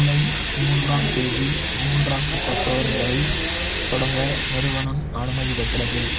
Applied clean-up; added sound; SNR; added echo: none; Hiss; 5 dB; none.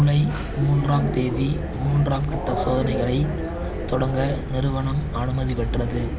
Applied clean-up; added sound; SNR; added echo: none; none; none; none.